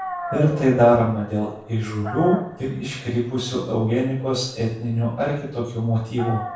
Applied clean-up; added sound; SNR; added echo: none; Dog; 14 dB; reverberation time 0.6 s.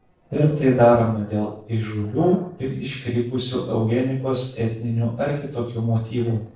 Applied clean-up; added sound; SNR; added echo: neural separator model SepFormer DNS4.